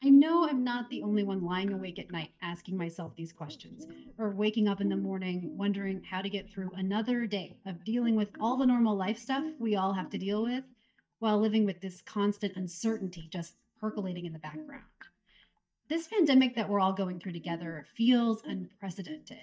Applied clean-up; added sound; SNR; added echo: neural mask model DeepFilterNet 3.